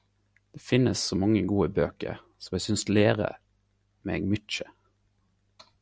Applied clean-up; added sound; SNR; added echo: none; none; none; none.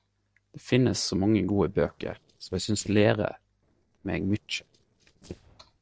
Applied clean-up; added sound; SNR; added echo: neural separator model SepFormer DNS4.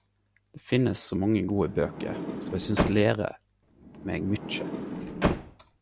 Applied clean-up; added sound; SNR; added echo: none; Sliding door; 4 dB; none.